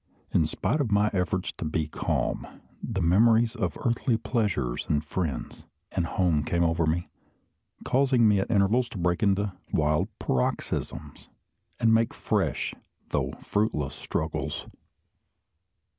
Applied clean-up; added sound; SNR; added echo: none; none; none; none.